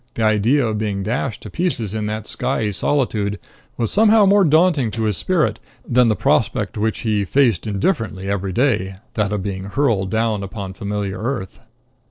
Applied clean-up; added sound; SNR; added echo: neural separator model SepFormer DNS4.